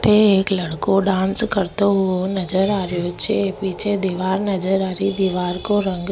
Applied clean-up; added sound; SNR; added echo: none; Animal; 20 dB; none.